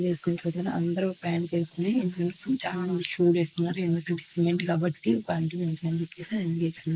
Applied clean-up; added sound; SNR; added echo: neural mask model Resemble Enhance denoiser.